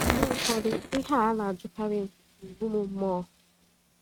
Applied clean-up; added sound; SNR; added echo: neural mask model RNNoise.